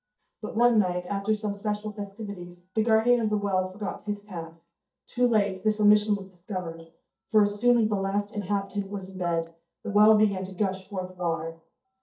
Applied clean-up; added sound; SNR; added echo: neural mask model DeepFilterNet 3.